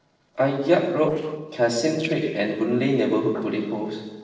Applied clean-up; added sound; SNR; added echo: neural separator model SepFormer DNS4.